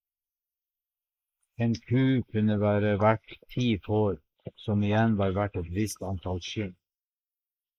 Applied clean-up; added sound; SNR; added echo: neural mask model Resemble Enhance denoiser.